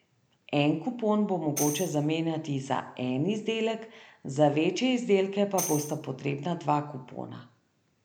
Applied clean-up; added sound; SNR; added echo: none; Tambourine; 11 dB; none.